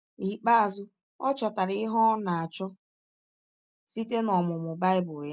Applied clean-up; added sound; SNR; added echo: none; none; none; none.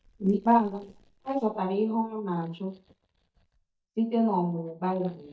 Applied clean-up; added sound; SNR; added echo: neural mask model DeepFilterNet 3.